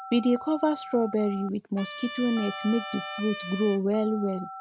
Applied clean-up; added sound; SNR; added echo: none; Telephone + Trumpet; 12 dB; none.